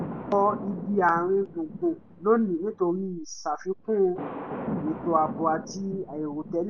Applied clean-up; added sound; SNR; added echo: none; Thunder; 10 dB; none.